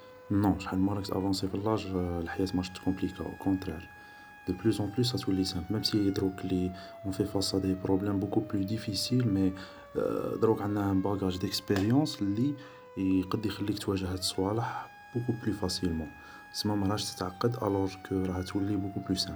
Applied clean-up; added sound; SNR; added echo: none; Siren; 20 dB; none.